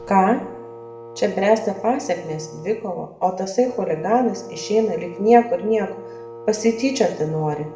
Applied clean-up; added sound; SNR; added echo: none; Wind instrument, woodwind instrument; 16 dB; reverberation time 0.6 s.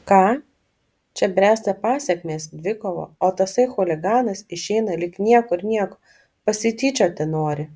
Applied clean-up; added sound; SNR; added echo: none; none; none; none.